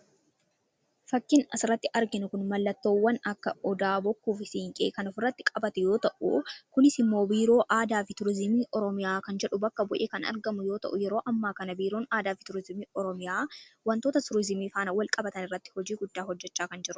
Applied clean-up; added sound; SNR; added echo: none; none; none; none.